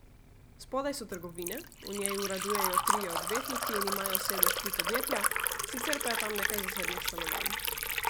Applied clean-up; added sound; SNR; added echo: none; Liquid; -5 dB; none.